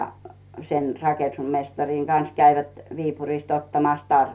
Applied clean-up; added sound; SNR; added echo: none; none; none; none.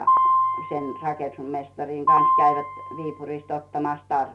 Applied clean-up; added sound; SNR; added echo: none; Piano; -4 dB; none.